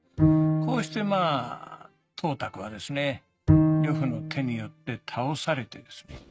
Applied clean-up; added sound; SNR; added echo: neural mask model RNNoise.